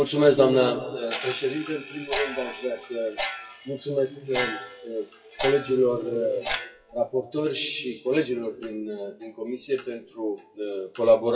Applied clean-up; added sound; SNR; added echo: classical method WPE with log-MMSE.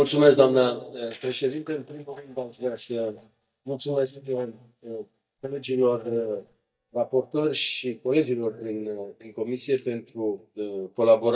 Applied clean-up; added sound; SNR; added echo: neural mask model DeepFilterNet 3.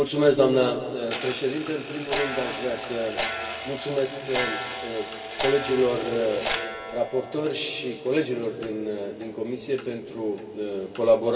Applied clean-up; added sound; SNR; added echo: none; Clock; 9 dB; reverberation time 2.2 s.